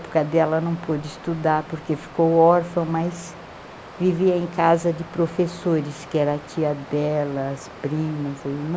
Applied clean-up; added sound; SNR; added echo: none; Water; 17 dB; none.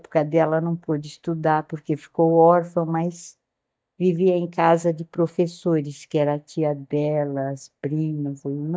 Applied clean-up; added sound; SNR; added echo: neural mask model DeepFilterNet 3.